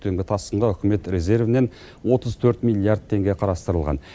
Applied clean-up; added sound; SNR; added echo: none; none; none; none.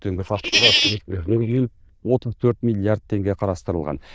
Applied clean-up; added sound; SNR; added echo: neural diffusion model UNIVERSE++.